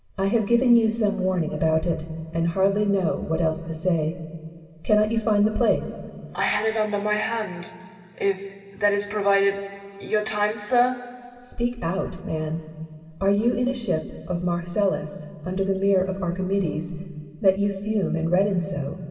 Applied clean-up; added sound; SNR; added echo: none; none; none; reverberation time 2.3 s.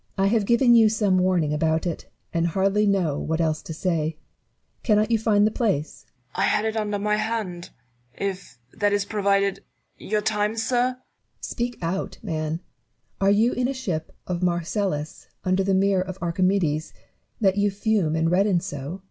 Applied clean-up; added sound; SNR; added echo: none; none; none; none.